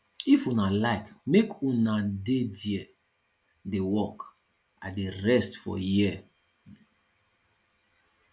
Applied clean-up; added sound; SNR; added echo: none; none; none; none.